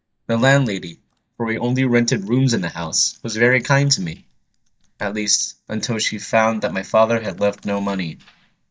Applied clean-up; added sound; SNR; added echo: neural mask model DeepFilterNet 3.